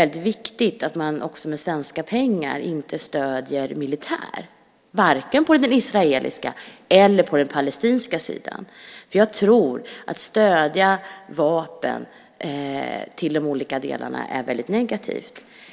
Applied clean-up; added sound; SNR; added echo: none; none; none; none.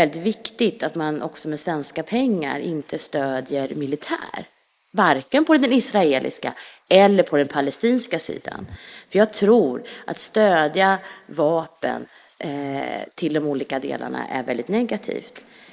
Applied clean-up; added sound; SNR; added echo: neural mask model Resemble Enhance denoiser.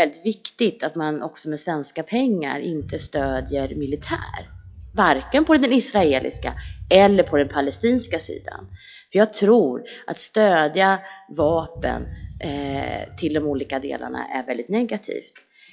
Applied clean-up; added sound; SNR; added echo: classical method log-MMSE.